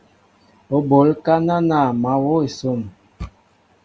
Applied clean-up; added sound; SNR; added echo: none; none; none; none.